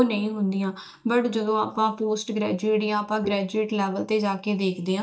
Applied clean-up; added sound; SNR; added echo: neural mask model DeepFilterNet 3.